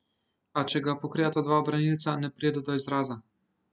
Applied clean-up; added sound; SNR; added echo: none; none; none; none.